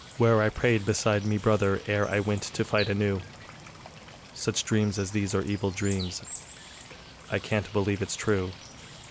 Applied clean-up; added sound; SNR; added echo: none; Water / Bird; 16 dB; none.